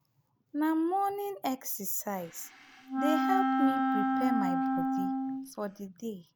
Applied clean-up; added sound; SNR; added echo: none; Wind instrument, woodwind instrument; -3 dB; none.